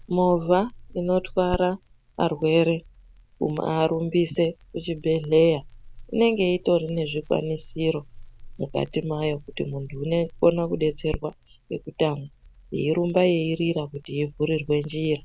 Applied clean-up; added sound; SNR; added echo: none; Crackle; 18 dB; none.